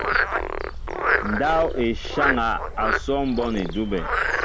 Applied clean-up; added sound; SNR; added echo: none; Frog; -1 dB; none.